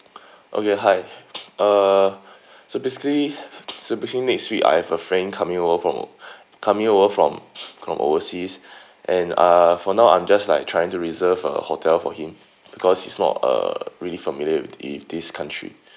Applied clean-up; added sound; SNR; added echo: none; none; none; none.